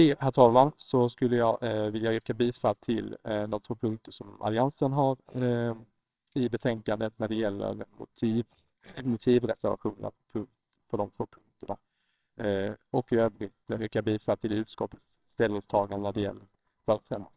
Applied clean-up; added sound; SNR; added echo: neural separator model SepFormer WHAMR!.